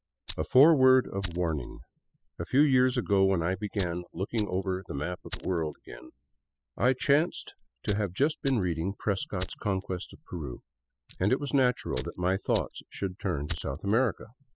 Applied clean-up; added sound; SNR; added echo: classical method spectral subtraction.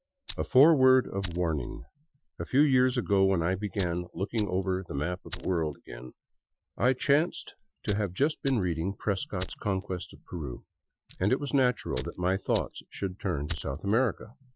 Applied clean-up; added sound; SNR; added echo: classical method Wiener filter.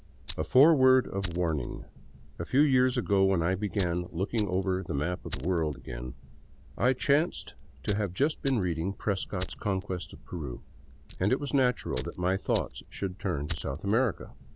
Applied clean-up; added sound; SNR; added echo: none; Fire; 15 dB; none.